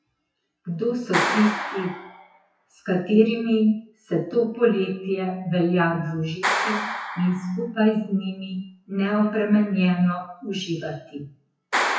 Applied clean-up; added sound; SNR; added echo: classical method WPE with log-MMSE.